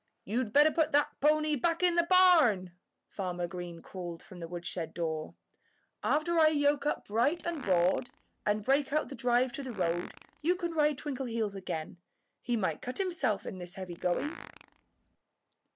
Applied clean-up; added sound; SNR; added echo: none; Fart; 17 dB; none.